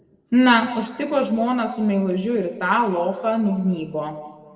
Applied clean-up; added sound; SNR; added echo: none; none; none; reverberation time 1.6 s.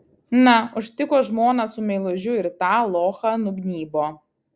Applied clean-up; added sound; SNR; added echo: none; none; none; none.